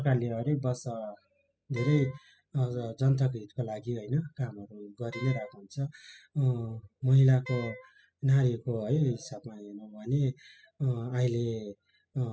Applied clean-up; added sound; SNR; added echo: classical method spectral subtraction.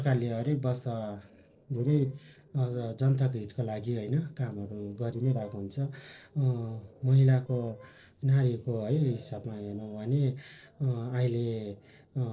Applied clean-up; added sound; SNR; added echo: neural separator model SepFormer DNS4.